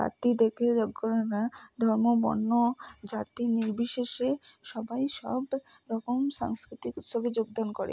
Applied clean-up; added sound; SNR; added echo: none; none; none; none.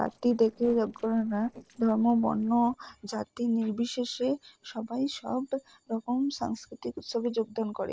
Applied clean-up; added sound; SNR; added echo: neural separator model SepFormer DNS4.